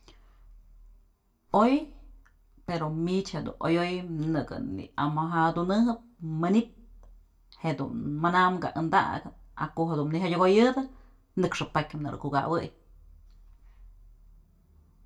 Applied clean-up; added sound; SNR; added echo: none; none; none; reverberation time 0.2 s.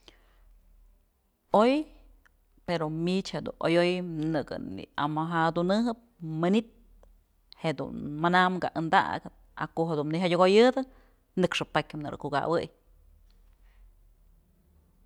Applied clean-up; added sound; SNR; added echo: none; none; none; none.